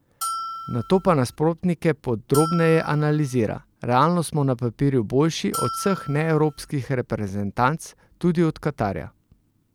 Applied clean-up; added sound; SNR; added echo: none; Bell; 10 dB; none.